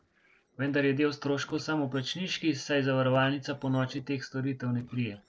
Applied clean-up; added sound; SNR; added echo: neural separator model SepFormer DNS4.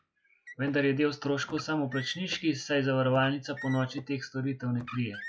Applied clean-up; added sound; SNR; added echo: classical method log-MMSE.